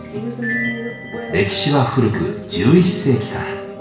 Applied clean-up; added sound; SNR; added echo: none; none; none; reverberation time 0.8 s.